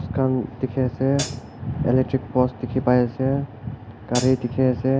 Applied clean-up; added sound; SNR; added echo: none; Hi-hat; 10 dB; none.